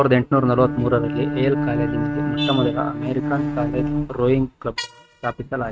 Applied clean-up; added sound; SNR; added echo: neural mask model RNNoise.